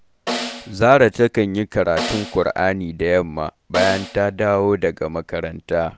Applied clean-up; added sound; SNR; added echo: none; Snare drum; 11 dB; none.